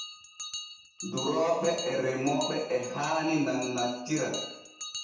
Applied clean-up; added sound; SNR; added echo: none; Bell; 10 dB; reverberation time 0.8 s.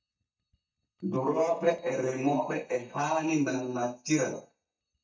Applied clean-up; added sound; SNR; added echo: neural mask model DeepFilterNet 3.